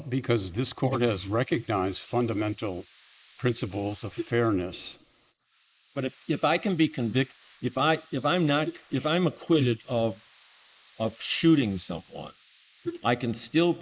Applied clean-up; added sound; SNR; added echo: neural mask model Resemble Enhance denoiser.